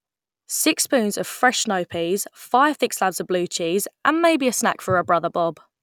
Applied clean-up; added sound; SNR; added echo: none; none; none; none.